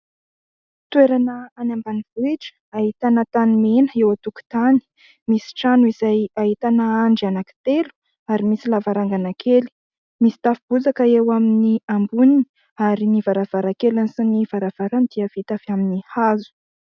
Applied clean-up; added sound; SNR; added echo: none; none; none; none.